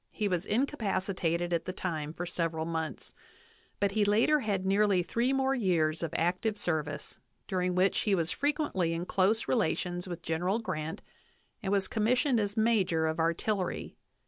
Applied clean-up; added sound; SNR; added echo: none; none; none; none.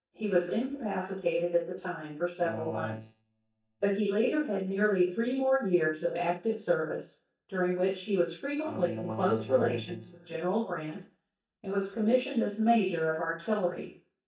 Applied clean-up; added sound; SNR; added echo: neural mask model DeepFilterNet 3.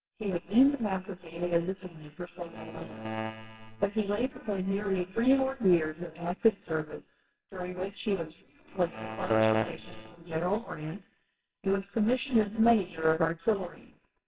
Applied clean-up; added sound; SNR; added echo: neural separator model SepFormer WHAMR!.